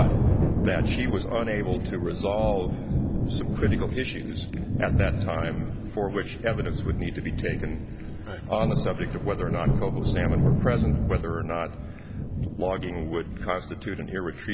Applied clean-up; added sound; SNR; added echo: none; Thunder; -4 dB; none.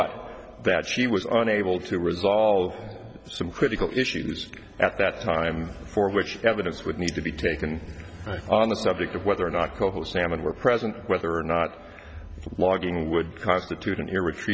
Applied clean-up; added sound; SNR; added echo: none; none; none; none.